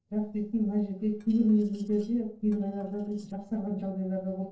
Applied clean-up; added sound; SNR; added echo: neural separator model SepFormer DNS4.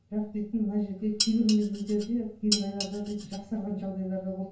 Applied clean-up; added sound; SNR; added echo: none; Dishes, pots, and pans; 6 dB; reverberation time 0.3 s.